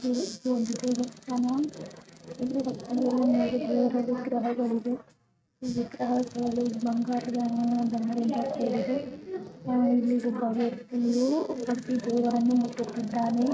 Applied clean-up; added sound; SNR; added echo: neural mask model RNNoise.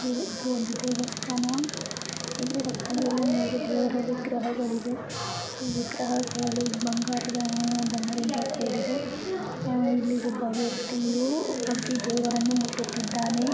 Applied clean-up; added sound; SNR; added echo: none; Squeak / Cupboard open or close; 9 dB; none.